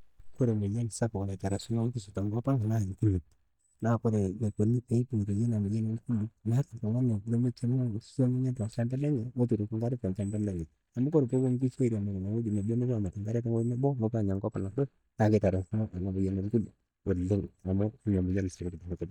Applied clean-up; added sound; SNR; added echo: neural mask model DeepFilterNet 3.